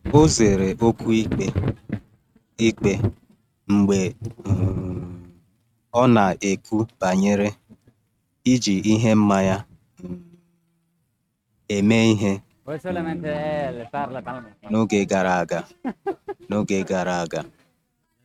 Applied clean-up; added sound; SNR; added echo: neural mask model RNNoise.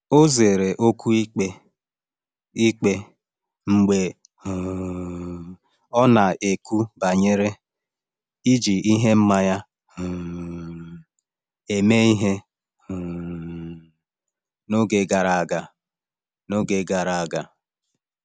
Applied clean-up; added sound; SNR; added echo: none; none; none; none.